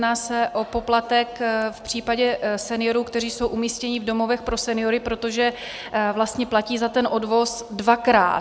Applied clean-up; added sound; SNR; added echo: none; none; none; none.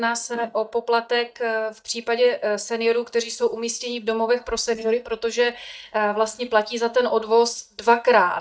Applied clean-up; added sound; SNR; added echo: neural mask model DeepFilterNet 3.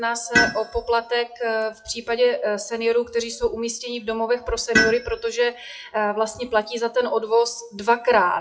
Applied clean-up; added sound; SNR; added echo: classical method WPE with log-MMSE.